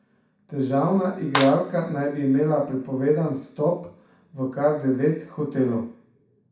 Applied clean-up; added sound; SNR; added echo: none; Clapping; 8 dB; reverberation time 0.6 s.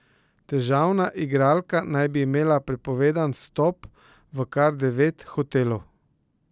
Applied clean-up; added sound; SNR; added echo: none; none; none; none.